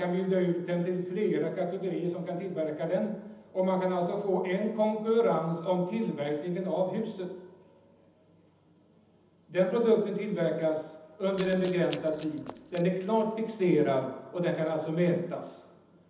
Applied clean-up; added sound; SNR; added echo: none; Run; 19 dB; reverberation time 0.8 s.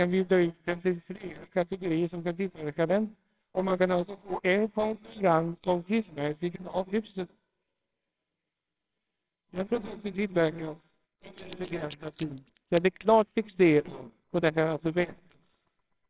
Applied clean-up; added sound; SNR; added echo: neural separator model SepFormer WHAMR!.